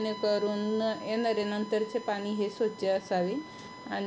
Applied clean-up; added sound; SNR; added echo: none; Bowed string instrument; 16 dB; none.